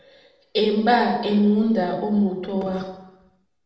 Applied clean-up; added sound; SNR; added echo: none; none; none; reverberation time 0.8 s.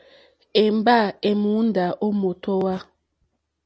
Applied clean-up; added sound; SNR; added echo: none; none; none; none.